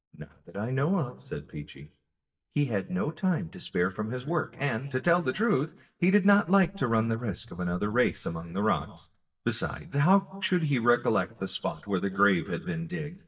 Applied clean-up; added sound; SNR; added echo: neural mask model DeepFilterNet 3.